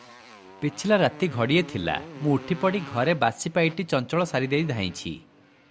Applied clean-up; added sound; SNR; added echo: none; Motorcycle; 18 dB; none.